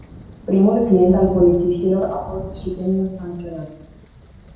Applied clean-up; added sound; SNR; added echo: none; Thunder; 15 dB; reverberation time 0.8 s.